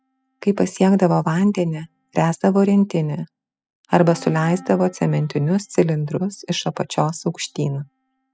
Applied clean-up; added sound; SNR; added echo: classical method spectral subtraction.